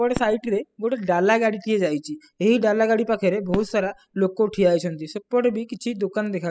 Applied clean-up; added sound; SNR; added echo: classical method spectral subtraction.